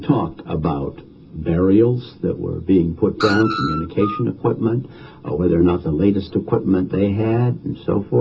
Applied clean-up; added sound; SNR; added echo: none; Screech; 7 dB; reverberation time 0.2 s.